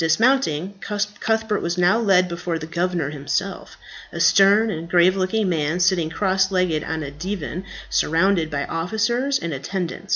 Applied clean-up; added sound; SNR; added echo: none; none; none; none.